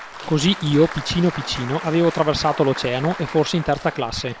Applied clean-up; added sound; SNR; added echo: none; Applause; 13 dB; none.